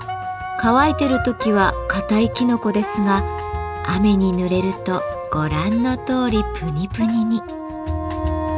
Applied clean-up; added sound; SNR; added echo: none; none; none; none.